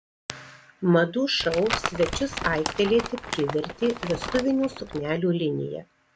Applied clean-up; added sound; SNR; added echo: none; Crumpling, crinkling; 7 dB; none.